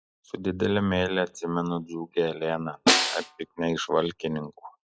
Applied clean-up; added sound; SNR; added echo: classical method log-MMSE.